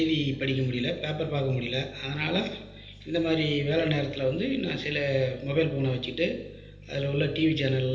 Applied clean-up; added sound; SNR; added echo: none; none; none; reverberation time 1.4 s.